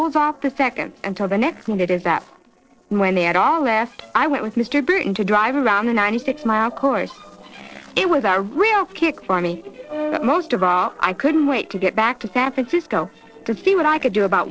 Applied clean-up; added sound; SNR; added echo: neural separator model SepFormer DNS4.